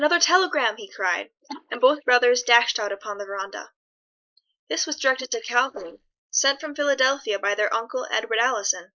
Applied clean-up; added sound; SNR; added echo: neural mask model Resemble Enhance denoiser.